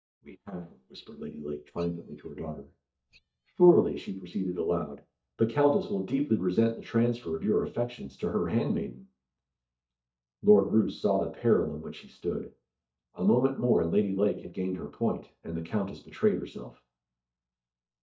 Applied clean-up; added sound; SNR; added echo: neural mask model DeepFilterNet 3.